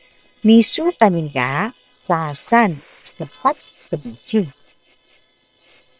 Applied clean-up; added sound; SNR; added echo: neural separator model SepFormer WHAM!.